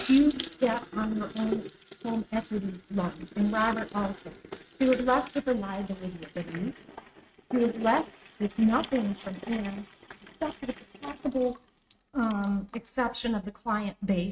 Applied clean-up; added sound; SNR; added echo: neural mask model RNNoise.